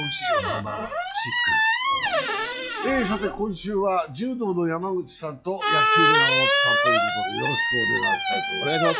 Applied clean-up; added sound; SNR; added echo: classical method log-MMSE.